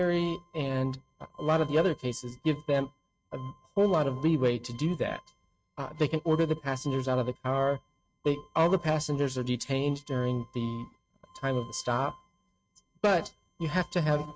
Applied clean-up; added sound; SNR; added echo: neural mask model RNNoise.